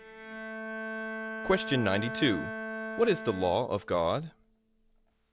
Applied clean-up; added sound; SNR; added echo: none; Bowed string instrument; 8 dB; none.